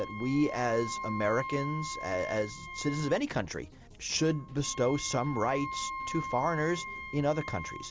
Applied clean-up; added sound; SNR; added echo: none; Wind instrument, woodwind instrument; 9 dB; none.